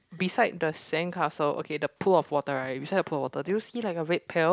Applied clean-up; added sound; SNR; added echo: none; none; none; none.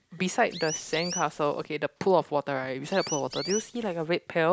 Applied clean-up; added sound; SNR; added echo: none; Chirp, tweet; 10 dB; none.